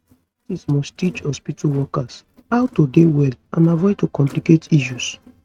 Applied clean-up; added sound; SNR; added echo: neural mask model RNNoise.